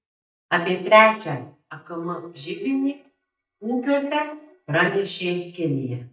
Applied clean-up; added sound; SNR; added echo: neural mask model DeepFilterNet 3.